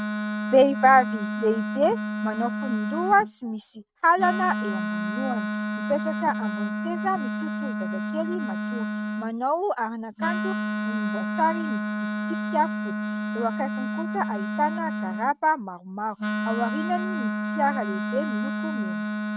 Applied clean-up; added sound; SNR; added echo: neural mask model RNNoise.